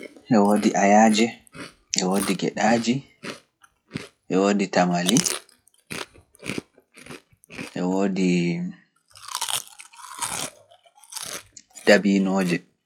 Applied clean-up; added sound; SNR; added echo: classical method log-MMSE.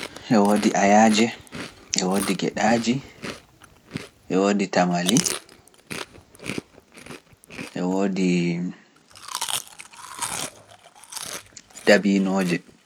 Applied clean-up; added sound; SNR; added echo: none; Chewing, mastication; 11 dB; none.